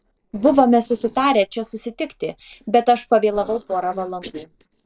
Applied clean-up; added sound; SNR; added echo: neural separator model SepFormer DNS4.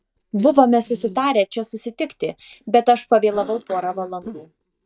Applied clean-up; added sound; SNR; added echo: neural mask model DeepFilterNet 3.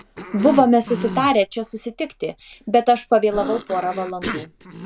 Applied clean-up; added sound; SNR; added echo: none; Cough; 12 dB; none.